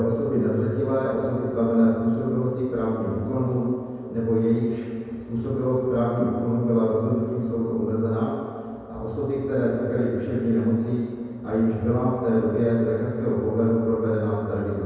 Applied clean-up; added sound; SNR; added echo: none; none; none; reverberation time 2.2 s.